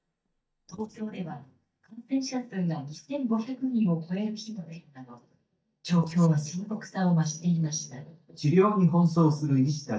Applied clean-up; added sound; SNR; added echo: neural mask model DeepFilterNet 3.